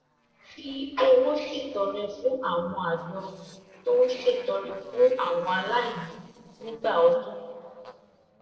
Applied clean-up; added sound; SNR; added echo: neural separator model SepFormer DNS4.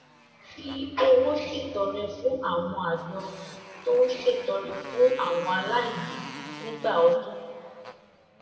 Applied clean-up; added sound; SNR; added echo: none; Motorcycle; 17 dB; reverberation time 2.1 s.